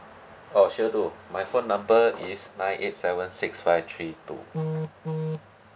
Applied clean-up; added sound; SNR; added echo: none; none; none; none.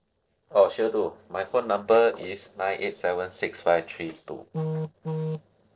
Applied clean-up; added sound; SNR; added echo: neural separator model SepFormer DNS4.